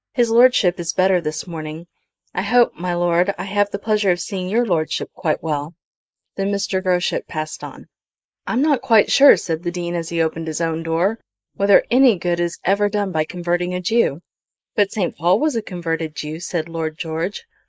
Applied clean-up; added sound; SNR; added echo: neural mask model Resemble Enhance denoiser.